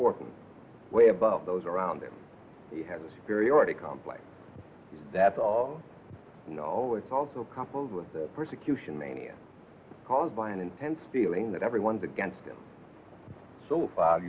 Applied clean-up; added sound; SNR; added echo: none; none; none; none.